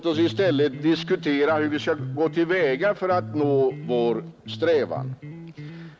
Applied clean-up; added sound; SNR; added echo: none; Electric guitar; 12 dB; none.